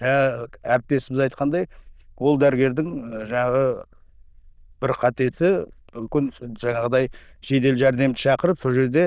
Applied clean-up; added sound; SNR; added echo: neural diffusion model UNIVERSE++.